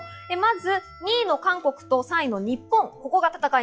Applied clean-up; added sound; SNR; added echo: classical method log-MMSE.